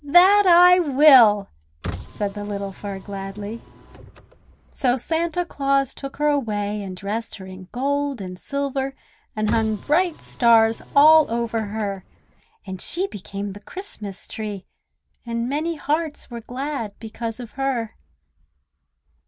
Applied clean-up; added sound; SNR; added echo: none; Car; 15 dB; none.